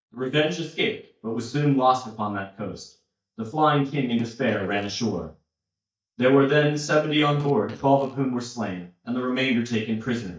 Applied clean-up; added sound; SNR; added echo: neural mask model DeepFilterNet 3.